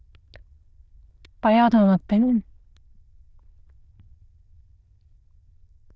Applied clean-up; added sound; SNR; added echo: neural diffusion model UNIVERSE++.